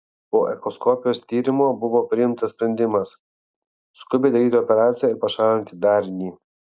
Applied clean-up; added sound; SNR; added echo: none; none; none; none.